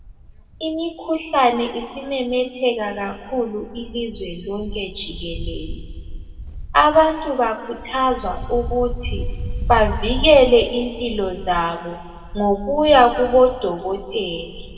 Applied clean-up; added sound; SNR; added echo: none; Wind; 10 dB; reverberation time 1.8 s.